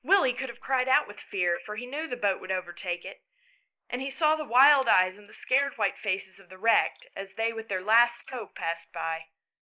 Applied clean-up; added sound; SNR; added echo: neural mask model Resemble Enhance denoiser.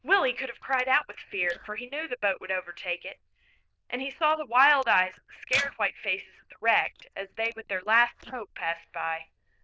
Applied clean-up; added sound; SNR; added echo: neural diffusion model UNIVERSE++.